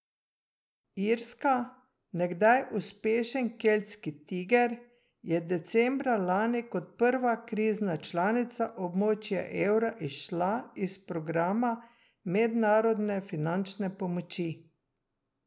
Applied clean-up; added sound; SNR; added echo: none; none; none; none.